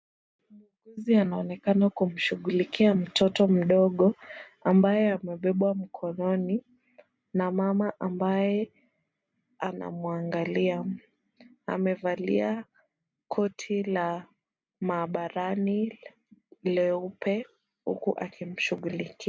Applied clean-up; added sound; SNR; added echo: none; none; none; none.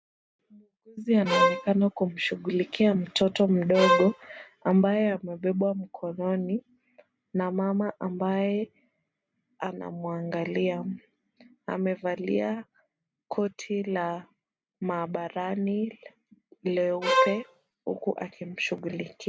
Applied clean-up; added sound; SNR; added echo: none; Bowed string instrument; -3 dB; none.